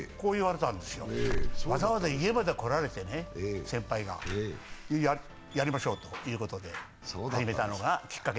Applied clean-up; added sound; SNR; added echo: none; Slam / Alarm; 7 dB; none.